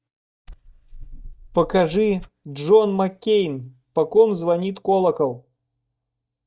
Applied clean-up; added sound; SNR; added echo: neural mask model DeepFilterNet 3.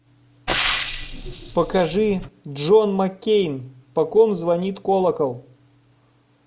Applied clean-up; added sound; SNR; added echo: none; Frying (food); 5 dB; none.